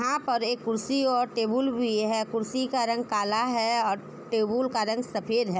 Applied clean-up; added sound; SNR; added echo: none; none; none; none.